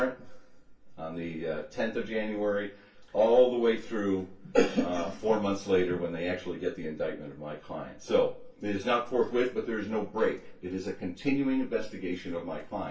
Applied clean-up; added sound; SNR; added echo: none; none; none; reverberation time 0.2 s.